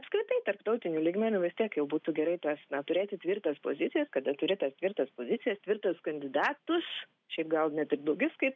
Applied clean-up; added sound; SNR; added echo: none; none; none; none.